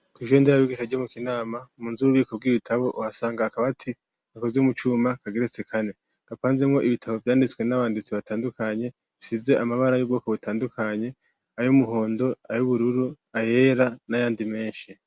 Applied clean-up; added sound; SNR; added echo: none; none; none; none.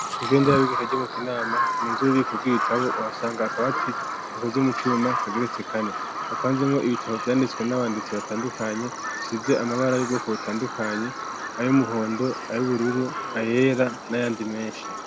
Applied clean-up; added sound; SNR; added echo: none; Bird vocalization, bird call, bird song; 5 dB; none.